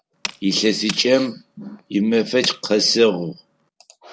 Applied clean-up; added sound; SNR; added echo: none; Tools; 16 dB; none.